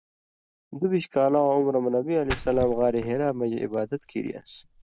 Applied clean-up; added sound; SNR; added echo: none; Splash, splatter; 13 dB; none.